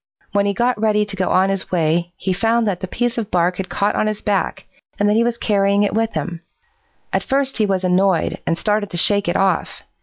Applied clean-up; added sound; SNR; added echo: none; none; none; none.